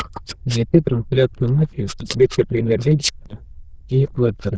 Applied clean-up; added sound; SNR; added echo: neural diffusion model UNIVERSE++.